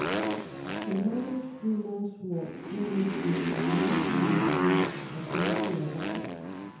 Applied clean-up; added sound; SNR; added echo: none; Motorcycle; -2 dB; reverberation time 1.0 s.